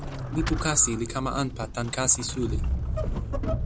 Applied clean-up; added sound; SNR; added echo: none; Squeak / Accelerating, revving, vroom / Vehicle; 2 dB; none.